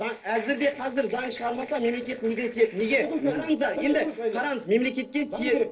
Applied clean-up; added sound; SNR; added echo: neural separator model SepFormer DNS4.